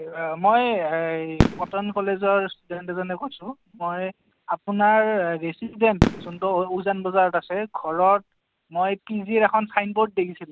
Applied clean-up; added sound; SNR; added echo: none; Fireworks; 5 dB; none.